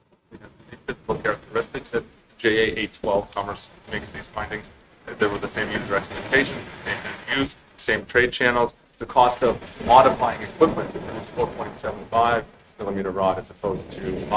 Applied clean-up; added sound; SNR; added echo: neural mask model RNNoise.